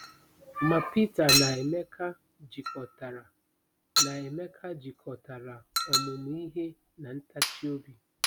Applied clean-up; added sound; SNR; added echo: none; Chink, clink; 0 dB; none.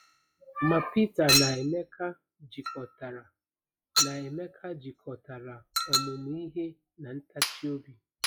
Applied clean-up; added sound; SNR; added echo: classical method log-MMSE.